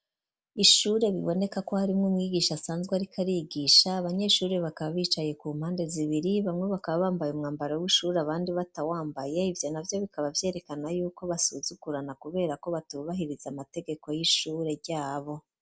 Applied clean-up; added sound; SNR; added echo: none; none; none; none.